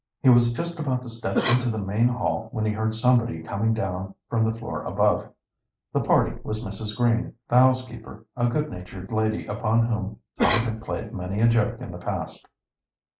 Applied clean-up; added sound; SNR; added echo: neural mask model Resemble Enhance denoiser.